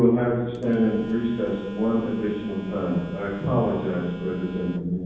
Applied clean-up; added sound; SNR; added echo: none; Telephone; 15 dB; reverberation time 1.1 s.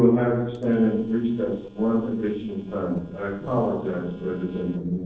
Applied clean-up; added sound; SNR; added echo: neural separator model SepFormer DNS4.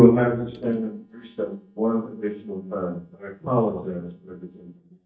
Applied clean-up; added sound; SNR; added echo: neural mask model DeepFilterNet 3.